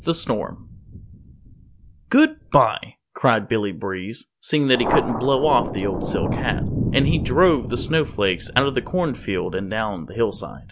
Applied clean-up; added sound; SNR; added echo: none; Thunder; 7 dB; none.